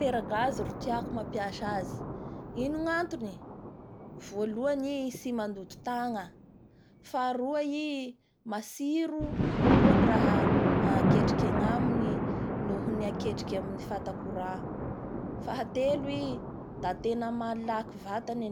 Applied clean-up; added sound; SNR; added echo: none; Thunder; -2 dB; none.